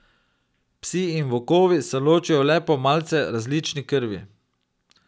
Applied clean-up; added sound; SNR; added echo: none; none; none; none.